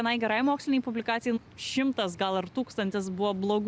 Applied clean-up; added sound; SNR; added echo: none; none; none; none.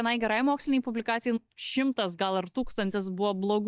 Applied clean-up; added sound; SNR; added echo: neural mask model DeepFilterNet 3.